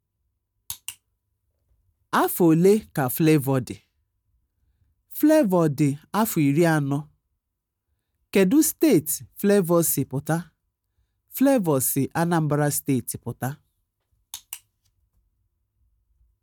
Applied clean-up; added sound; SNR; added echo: none; none; none; none.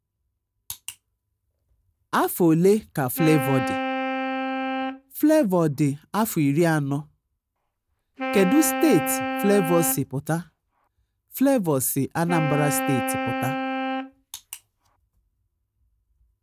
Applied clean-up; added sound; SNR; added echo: none; Wind instrument, woodwind instrument; 4 dB; none.